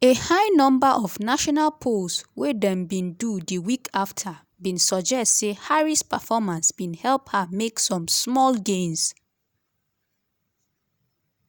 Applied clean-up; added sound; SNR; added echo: none; none; none; none.